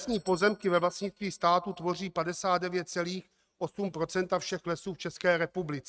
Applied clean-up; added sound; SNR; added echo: neural mask model RNNoise.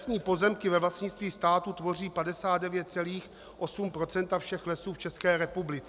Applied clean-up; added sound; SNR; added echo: none; Doorbell; 18 dB; none.